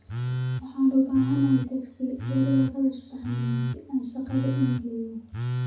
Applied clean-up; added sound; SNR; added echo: none; Telephone; 4 dB; reverberation time 0.7 s.